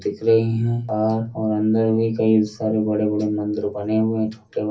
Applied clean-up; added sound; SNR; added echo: none; none; none; reverberation time 0.3 s.